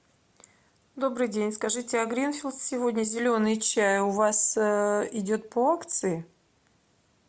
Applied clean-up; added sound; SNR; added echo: none; none; none; none.